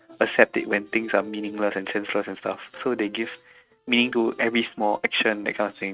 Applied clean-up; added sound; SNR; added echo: neural mask model RNNoise.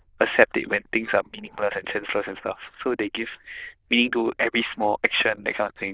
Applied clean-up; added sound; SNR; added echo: neural diffusion model UNIVERSE++.